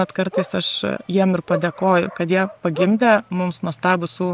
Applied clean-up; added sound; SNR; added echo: none; Bark; 12 dB; none.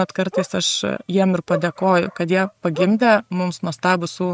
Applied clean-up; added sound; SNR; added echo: neural mask model RNNoise.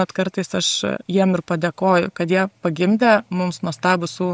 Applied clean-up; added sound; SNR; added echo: none; none; none; none.